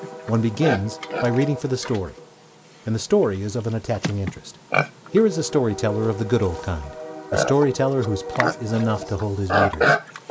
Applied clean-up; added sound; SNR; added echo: none; Livestock, farm animals, working animals; 4 dB; none.